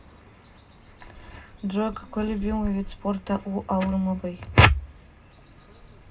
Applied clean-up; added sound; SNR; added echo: none; Bird; 16 dB; reverberation time 0.2 s.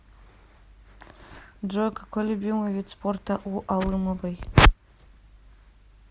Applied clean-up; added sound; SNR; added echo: none; none; none; none.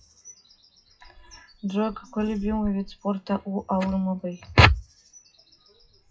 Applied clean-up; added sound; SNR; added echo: classical method WPE with log-MMSE.